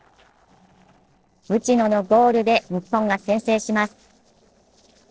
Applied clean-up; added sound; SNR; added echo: neural separator model SepFormer DNS4.